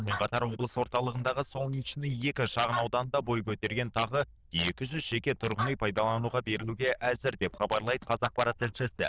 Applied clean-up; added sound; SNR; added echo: neural diffusion model UNIVERSE++.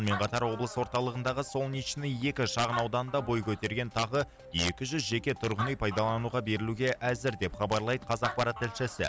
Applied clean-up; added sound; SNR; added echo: none; Animal; 14 dB; none.